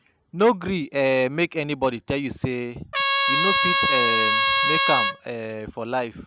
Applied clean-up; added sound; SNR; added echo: none; Trumpet; -5 dB; none.